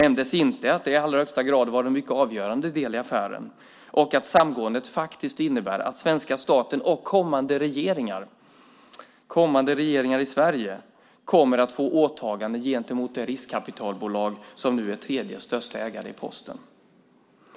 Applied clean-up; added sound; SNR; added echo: none; none; none; none.